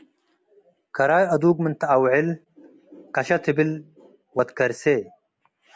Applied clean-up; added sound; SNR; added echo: none; none; none; none.